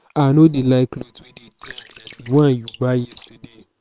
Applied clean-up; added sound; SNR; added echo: neural separator model SepFormer WHAM!.